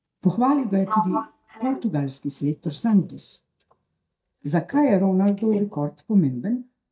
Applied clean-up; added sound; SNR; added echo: neural mask model DeepFilterNet 3.